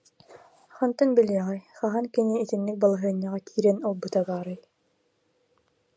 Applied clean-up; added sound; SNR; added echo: none; none; none; none.